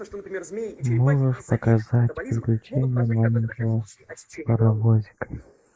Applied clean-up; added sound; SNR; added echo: neural mask model Resemble Enhance denoiser.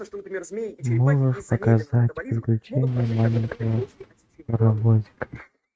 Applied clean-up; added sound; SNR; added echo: neural mask model RNNoise.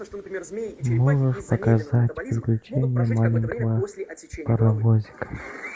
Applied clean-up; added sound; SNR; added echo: none; none; none; none.